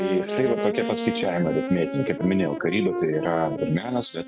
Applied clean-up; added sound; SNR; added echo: neural mask model RNNoise.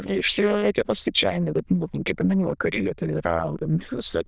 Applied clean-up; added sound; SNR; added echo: neural diffusion model UNIVERSE++.